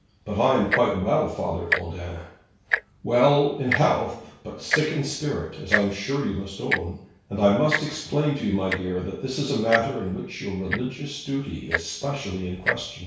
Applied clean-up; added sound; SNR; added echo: none; Tick-tock; 7 dB; reverberation time 0.6 s.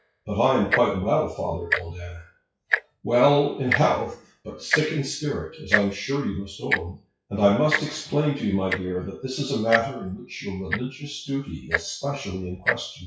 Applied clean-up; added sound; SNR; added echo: classical method WPE with log-MMSE.